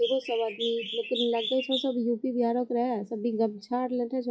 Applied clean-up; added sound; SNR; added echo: classical method WPE with log-MMSE.